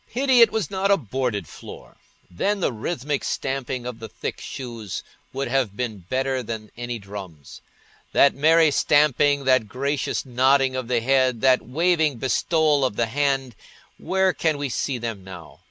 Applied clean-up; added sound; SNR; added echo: none; none; none; none.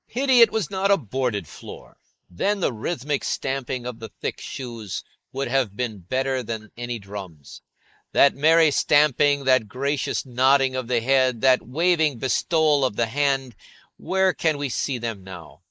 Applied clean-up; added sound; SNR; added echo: neural mask model Resemble Enhance denoiser.